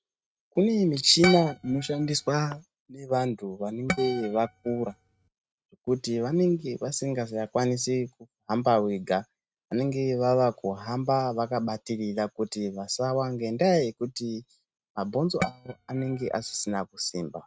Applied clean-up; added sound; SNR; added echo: neural mask model RNNoise.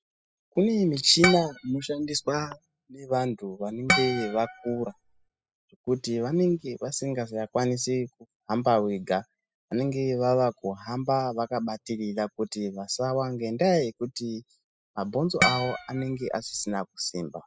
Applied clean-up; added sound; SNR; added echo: classical method spectral subtraction.